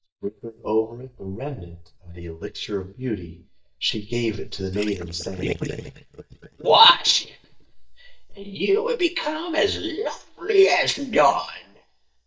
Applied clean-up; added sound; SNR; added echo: neural mask model DeepFilterNet 3.